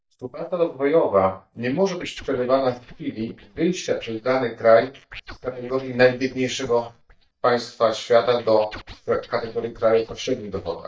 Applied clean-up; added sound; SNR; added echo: neural mask model DeepFilterNet 3.